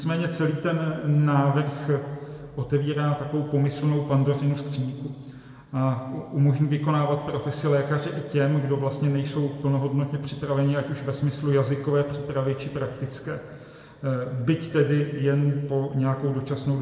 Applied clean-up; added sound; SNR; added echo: none; none; none; reverberation time 2.1 s.